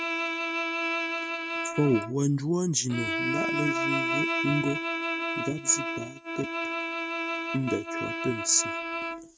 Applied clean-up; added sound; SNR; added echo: neural mask model RNNoise.